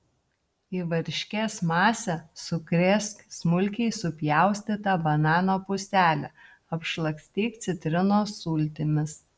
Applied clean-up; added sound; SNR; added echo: none; none; none; none.